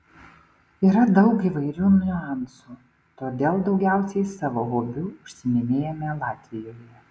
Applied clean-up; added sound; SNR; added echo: none; none; none; none.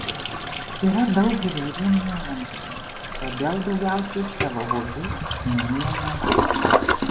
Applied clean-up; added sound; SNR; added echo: none; Toilet flush; 0 dB; none.